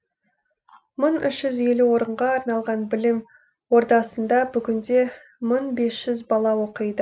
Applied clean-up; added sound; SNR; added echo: none; none; none; none.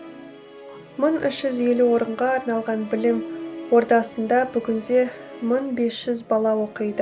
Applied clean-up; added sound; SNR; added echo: none; Musical instrument; 16 dB; none.